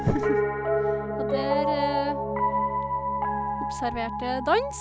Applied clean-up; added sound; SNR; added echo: none; Piano; -4 dB; none.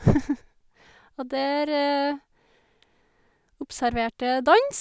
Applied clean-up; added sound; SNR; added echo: none; none; none; none.